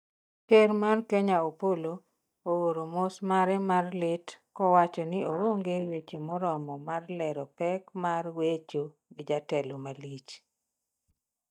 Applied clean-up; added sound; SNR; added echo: neural mask model DeepFilterNet 3.